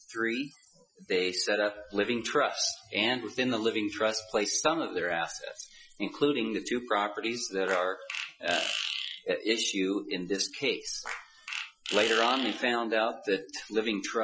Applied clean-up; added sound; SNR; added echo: classical method Wiener filter.